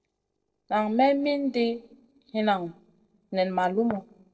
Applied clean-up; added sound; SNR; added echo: neural separator model SepFormer DNS4.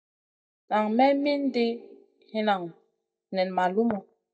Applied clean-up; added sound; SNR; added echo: neural mask model DeepFilterNet 3.